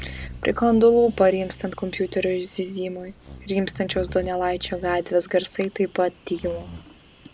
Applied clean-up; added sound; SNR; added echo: none; Bird vocalization, bird call, bird song; 18 dB; none.